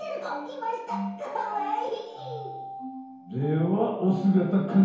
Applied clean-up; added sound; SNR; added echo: none; none; none; reverberation time 1.0 s.